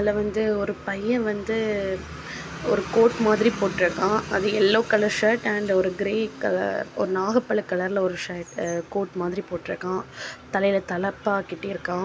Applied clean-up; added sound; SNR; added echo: none; none; none; none.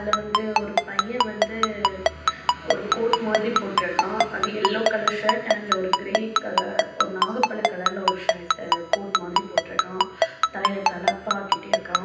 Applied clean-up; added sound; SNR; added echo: none; Ringtone; -4 dB; reverberation time 0.9 s.